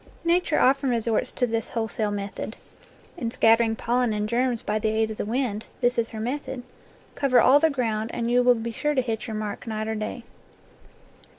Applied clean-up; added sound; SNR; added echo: none; none; none; none.